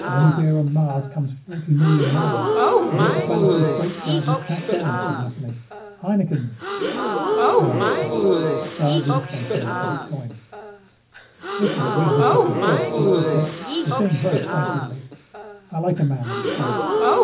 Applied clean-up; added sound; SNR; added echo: none; Crowd / Gasp; -1 dB; reverberation time 0.4 s.